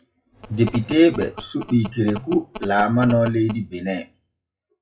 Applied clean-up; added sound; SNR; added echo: classical method WPE with log-MMSE.